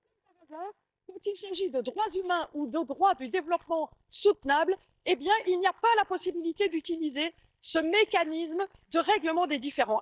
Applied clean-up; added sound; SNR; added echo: neural mask model DeepFilterNet 3.